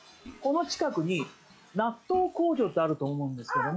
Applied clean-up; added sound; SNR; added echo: classical method log-MMSE.